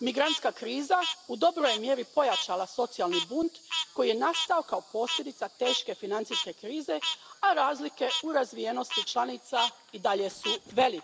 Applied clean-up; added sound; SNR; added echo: none; Frog; 7 dB; none.